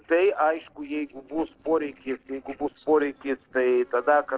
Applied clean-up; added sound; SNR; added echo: neural separator model SepFormer DNS4.